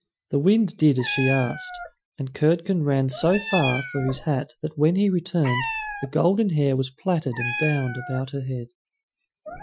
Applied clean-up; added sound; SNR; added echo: classical method Wiener filter.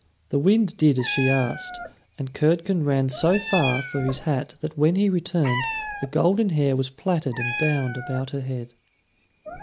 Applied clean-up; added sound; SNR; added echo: none; Meow; 11 dB; none.